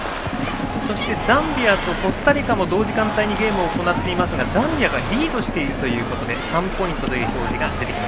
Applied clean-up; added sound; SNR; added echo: none; none; none; none.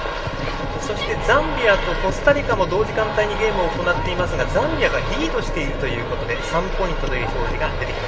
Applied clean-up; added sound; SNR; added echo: none; none; none; reverberation time 1.7 s.